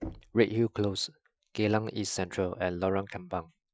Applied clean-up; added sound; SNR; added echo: classical method Wiener filter.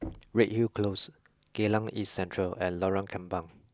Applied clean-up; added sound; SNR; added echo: none; Knock; 18 dB; none.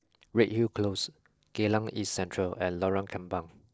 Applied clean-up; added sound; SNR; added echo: neural separator model SepFormer DNS4.